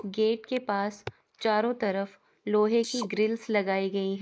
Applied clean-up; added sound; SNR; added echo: neural mask model Resemble Enhance denoiser.